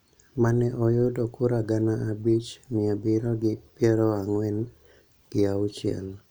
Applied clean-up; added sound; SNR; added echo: none; none; none; none.